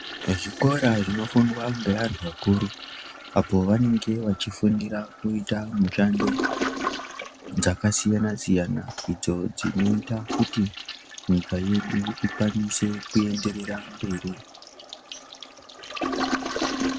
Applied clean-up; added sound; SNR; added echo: none; Toilet flush; 9 dB; none.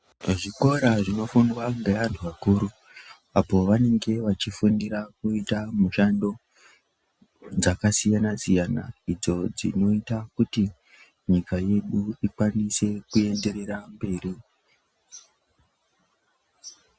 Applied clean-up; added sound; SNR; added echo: none; none; none; none.